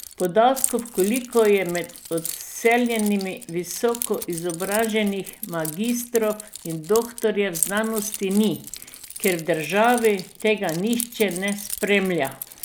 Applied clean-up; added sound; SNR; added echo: none; Keys jangling; 11 dB; none.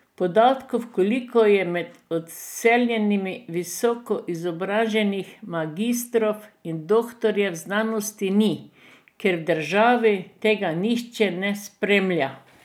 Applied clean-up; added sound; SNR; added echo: none; none; none; none.